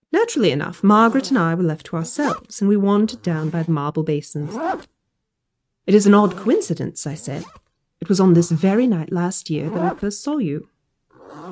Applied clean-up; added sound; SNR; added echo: neural mask model RNNoise.